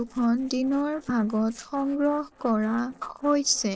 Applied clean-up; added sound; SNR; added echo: neural separator model SepFormer DNS4.